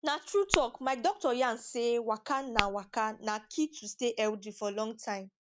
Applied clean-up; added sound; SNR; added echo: none; Tap / Glass; 8 dB; none.